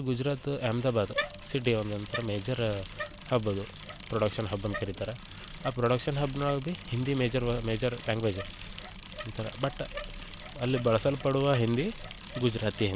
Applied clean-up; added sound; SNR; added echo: none; Bicycle; 9 dB; none.